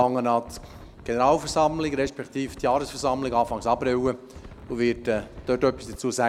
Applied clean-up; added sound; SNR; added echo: none; Wind; 18 dB; none.